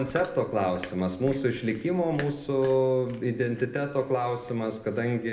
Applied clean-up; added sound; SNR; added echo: none; Chewing, mastication; 20 dB; reverberation time 0.9 s.